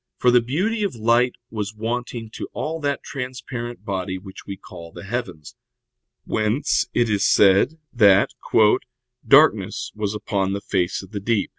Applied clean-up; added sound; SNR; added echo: none; none; none; none.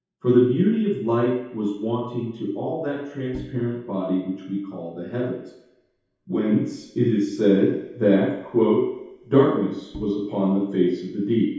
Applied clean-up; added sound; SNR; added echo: none; Bowed string instrument; 18 dB; reverberation time 0.8 s.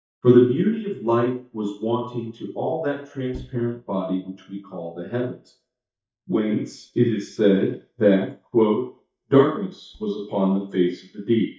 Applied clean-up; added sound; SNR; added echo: neural mask model DeepFilterNet 3.